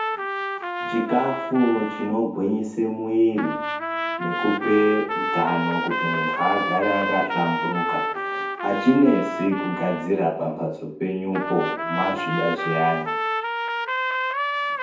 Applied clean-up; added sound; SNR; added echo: none; Trumpet; 3 dB; reverberation time 0.6 s.